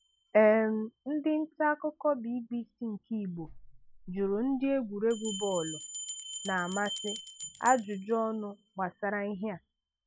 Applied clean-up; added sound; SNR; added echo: classical method log-MMSE.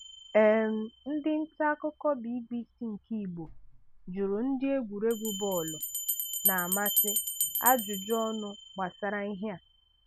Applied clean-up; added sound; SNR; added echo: none; Bell; 5 dB; none.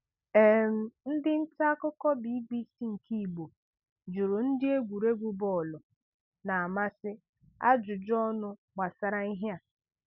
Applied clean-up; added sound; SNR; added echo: none; none; none; none.